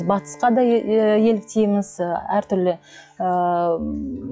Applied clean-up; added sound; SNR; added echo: classical method log-MMSE.